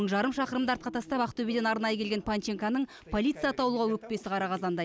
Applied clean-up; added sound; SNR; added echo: none; none; none; none.